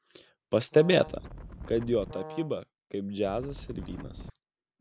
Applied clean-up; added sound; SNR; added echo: none; Brass instrument + Wind; 13 dB; none.